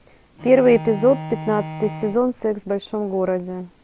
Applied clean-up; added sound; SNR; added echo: none; Bowed string instrument; 14 dB; none.